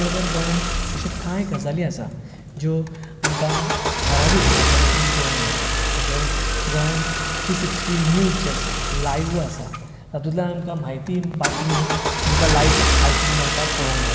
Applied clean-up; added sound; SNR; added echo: none; Engine starting / Car; -3 dB; none.